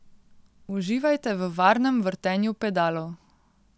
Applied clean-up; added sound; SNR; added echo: none; none; none; none.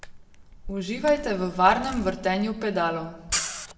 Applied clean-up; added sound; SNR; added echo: none; Camera; 10 dB; reverberation time 0.7 s.